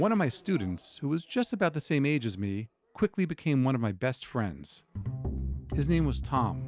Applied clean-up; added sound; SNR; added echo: none; none; none; none.